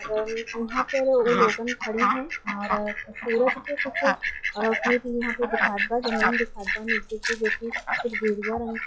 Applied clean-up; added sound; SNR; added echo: classical method log-MMSE.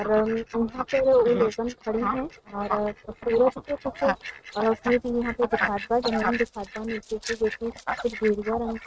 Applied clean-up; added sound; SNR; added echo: neural mask model RNNoise.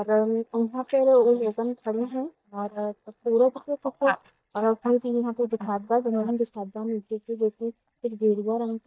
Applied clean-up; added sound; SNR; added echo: neural mask model DeepFilterNet 3.